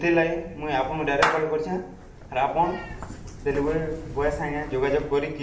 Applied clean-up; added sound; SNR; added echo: none; Meow / Clapping; 8 dB; reverberation time 0.8 s.